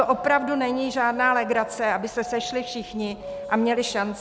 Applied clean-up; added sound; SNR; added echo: none; Doorbell; 13 dB; none.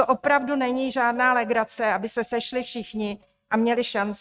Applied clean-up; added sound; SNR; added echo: neural mask model RNNoise.